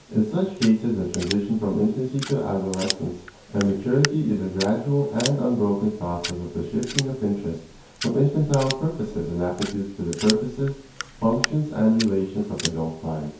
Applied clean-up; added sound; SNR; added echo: none; Scissors; 12 dB; reverberation time 0.6 s.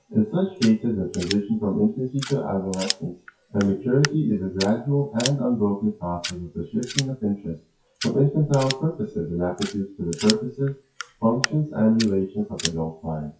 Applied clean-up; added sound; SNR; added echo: classical method WPE with log-MMSE.